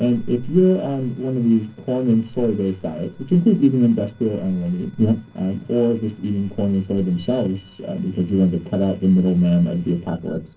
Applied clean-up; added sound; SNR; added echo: neural separator model SepFormer DNS4.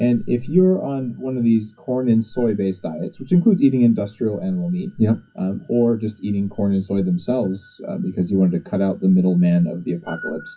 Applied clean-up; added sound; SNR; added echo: classical method WPE with log-MMSE.